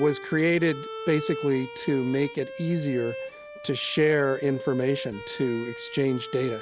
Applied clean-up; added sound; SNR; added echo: none; Bowed string instrument; 12 dB; none.